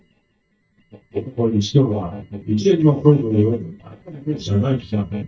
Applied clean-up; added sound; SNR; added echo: neural mask model DeepFilterNet 3.